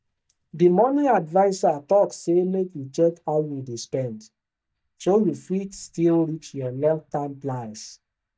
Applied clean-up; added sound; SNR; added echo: neural mask model DeepFilterNet 3.